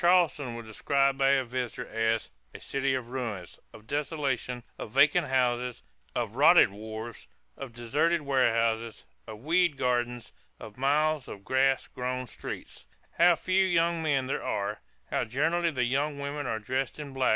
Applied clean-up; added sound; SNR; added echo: none; none; none; none.